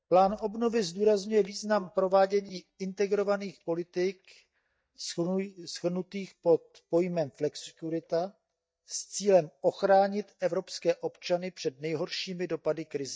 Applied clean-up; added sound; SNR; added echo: neural mask model DeepFilterNet 3.